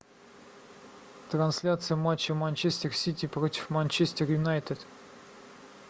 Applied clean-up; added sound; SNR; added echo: none; none; none; none.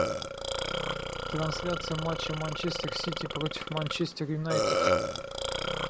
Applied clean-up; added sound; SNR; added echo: none; Burping, eructation; -3 dB; none.